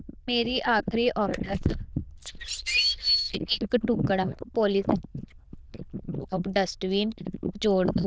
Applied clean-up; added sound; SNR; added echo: neural diffusion model UNIVERSE++.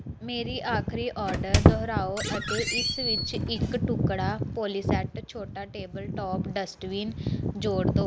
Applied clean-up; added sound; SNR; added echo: none; Squeak; -3 dB; none.